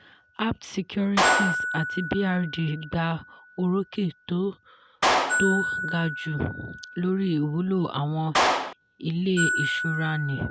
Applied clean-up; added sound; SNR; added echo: none; Glockenspiel + Clapping; 1 dB; none.